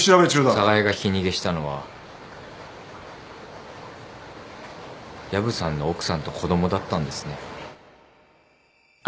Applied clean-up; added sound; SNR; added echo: none; none; none; none.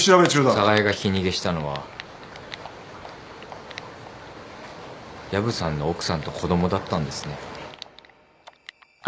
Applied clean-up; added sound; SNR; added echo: none; Typing; 19 dB; none.